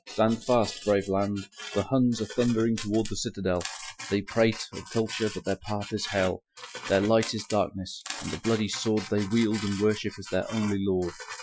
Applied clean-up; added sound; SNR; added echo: classical method Wiener filter.